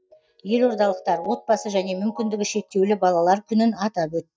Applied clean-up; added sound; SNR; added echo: neural mask model DeepFilterNet 3.